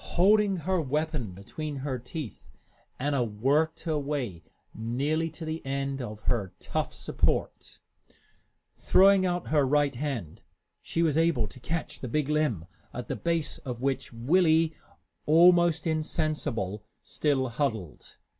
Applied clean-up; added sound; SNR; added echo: none; none; none; none.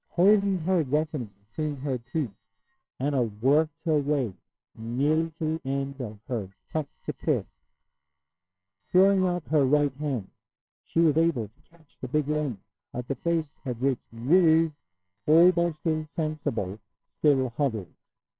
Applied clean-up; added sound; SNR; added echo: neural separator model SepFormer WHAMR!.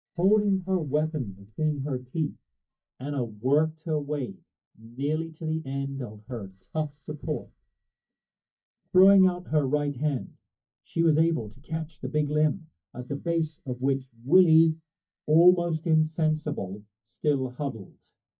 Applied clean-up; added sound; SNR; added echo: neural mask model DeepFilterNet 3.